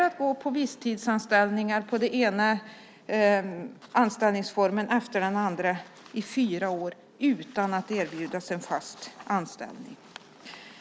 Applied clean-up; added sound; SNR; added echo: none; none; none; none.